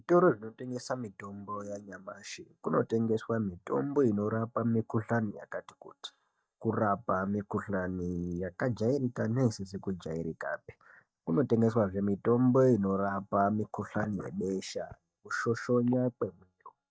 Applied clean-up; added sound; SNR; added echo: neural mask model DeepFilterNet 3.